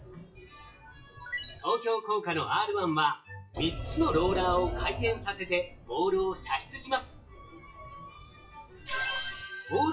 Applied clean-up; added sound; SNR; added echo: classical method WPE with log-MMSE.